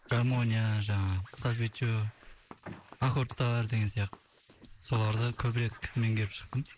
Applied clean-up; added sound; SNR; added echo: neural mask model Resemble Enhance denoiser.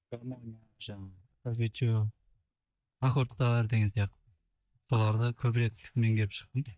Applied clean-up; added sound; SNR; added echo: neural mask model DeepFilterNet 3.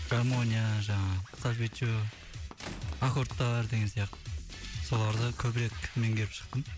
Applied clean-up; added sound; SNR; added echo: none; Squeak / Rattle / Slam + Run; 19 dB; none.